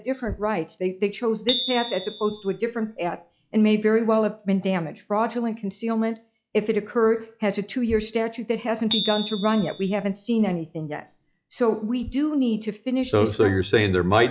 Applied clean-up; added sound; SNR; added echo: classical method log-MMSE.